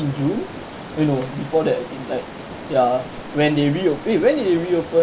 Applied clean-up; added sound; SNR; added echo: none; Stream; 13 dB; none.